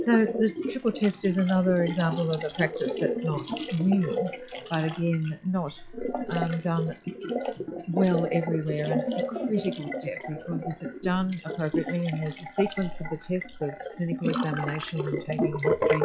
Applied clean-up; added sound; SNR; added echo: classical method log-MMSE.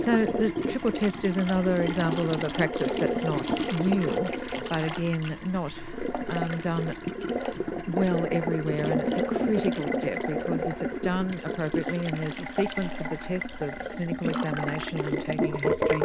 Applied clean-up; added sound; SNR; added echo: none; Water tap, faucet; 1 dB; none.